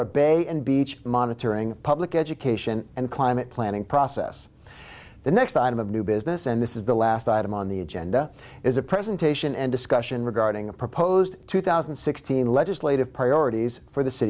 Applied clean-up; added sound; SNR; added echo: none; none; none; none.